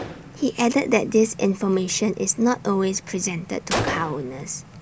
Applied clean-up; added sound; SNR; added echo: none; Gunshot, gunfire; 12 dB; none.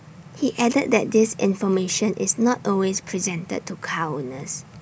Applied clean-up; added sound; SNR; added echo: none; none; none; none.